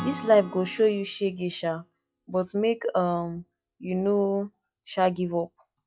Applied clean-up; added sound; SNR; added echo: classical method log-MMSE.